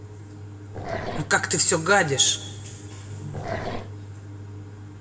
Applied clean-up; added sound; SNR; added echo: none; Growling; 7 dB; reverberation time 1.6 s.